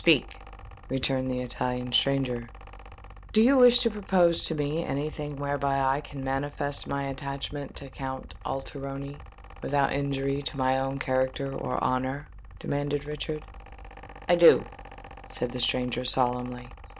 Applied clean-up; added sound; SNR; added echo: none; Mechanical fan; 16 dB; none.